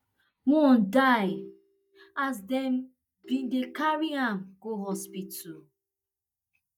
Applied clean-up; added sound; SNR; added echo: neural mask model DeepFilterNet 3.